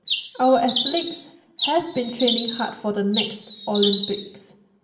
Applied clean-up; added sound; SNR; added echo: none; Bird; -2 dB; reverberation time 0.8 s.